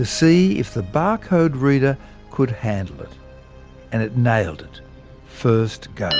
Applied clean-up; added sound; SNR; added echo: none; none; none; none.